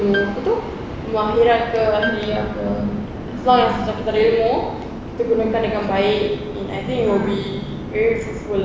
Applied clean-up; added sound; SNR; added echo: none; Piano; 14 dB; none.